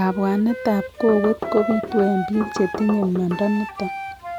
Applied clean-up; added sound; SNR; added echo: none; Knock + Wind instrument, woodwind instrument; 8 dB; none.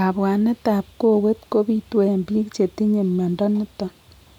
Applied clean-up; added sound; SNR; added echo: none; none; none; none.